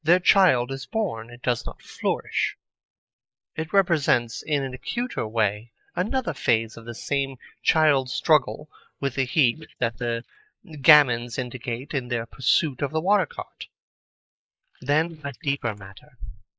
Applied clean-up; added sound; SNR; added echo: neural mask model Resemble Enhance denoiser.